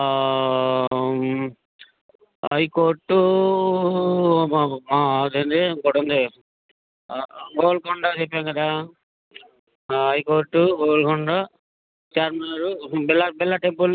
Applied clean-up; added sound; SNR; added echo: none; none; none; none.